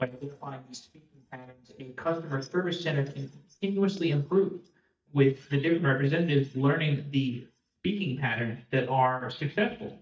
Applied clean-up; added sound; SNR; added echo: neural mask model DeepFilterNet 3.